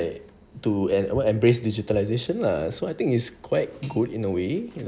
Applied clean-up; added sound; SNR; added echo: none; none; none; none.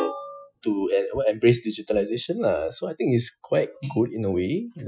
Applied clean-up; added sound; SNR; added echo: classical method Wiener filter.